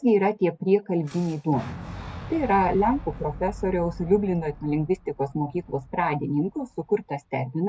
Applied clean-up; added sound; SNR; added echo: none; Boom; 16 dB; none.